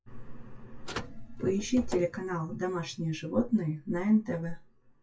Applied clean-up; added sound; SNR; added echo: classical method WPE with log-MMSE.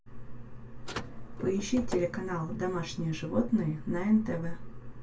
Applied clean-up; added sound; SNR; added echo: none; Car; 14 dB; reverberation time 0.2 s.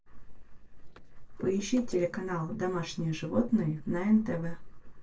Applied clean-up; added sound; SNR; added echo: neural separator model SepFormer DNS4.